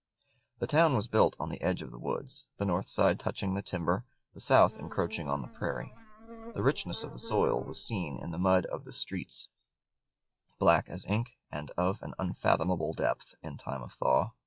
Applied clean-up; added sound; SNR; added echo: classical method log-MMSE.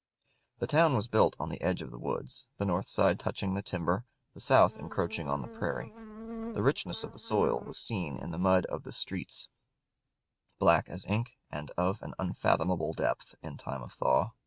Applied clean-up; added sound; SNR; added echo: neural mask model RNNoise.